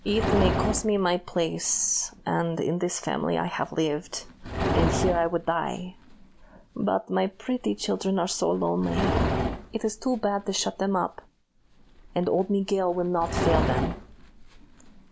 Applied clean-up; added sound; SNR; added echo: none; Livestock, farm animals, working animals; 4 dB; none.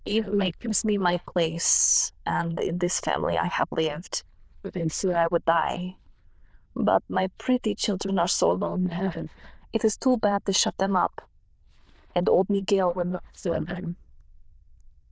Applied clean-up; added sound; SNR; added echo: neural diffusion model UNIVERSE++.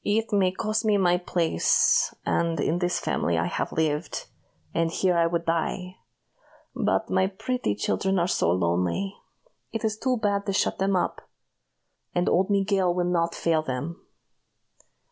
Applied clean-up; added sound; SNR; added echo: none; none; none; none.